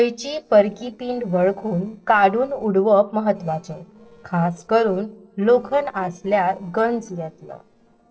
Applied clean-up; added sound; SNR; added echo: neural separator model SepFormer DNS4.